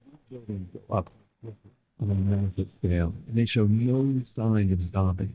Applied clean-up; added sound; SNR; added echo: neural mask model DeepFilterNet 3.